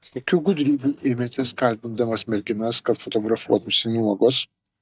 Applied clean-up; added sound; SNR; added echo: neural mask model DeepFilterNet 3.